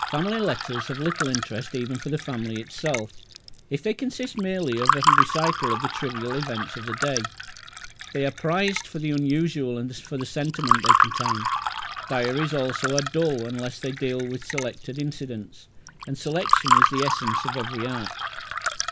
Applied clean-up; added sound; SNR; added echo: none; Fill (with liquid) / Water; -1 dB; none.